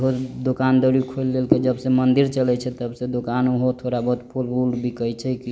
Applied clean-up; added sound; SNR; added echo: none; none; none; none.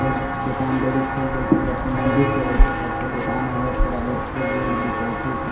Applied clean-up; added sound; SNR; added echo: none; Walk, footsteps; -2 dB; reverberation time 0.7 s.